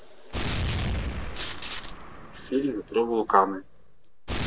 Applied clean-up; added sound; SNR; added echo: none; Gunshot, gunfire; 3 dB; none.